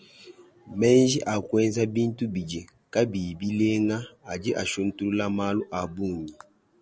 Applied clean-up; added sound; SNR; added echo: none; none; none; none.